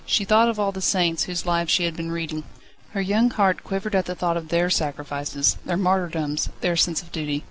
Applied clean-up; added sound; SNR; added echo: none; none; none; none.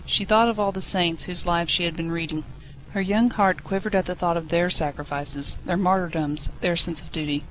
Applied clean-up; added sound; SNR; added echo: none; Fire; 18 dB; none.